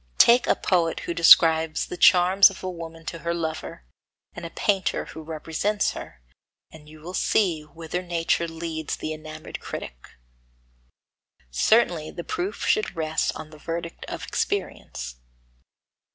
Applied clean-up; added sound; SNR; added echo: none; Finger snapping; 19 dB; none.